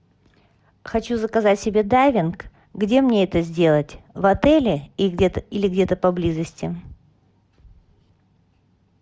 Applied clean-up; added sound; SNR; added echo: none; none; none; none.